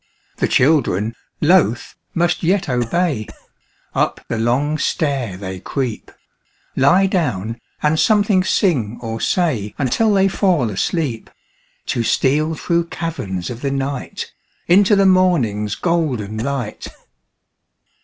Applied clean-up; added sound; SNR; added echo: none; Cough; 19 dB; none.